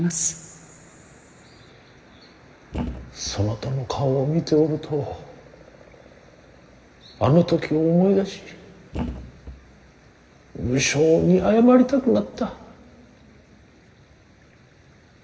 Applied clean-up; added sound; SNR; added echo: none; Thump, thud; 10 dB; reverberation time 2.0 s.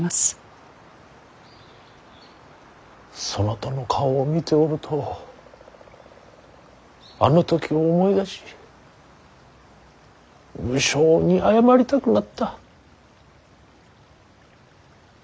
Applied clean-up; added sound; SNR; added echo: none; none; none; none.